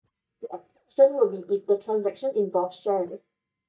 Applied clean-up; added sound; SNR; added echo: neural mask model DeepFilterNet 3.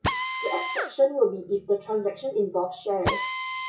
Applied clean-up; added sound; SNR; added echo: classical method WPE with log-MMSE.